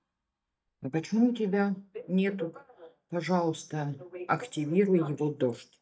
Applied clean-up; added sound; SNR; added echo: neural mask model DeepFilterNet 3.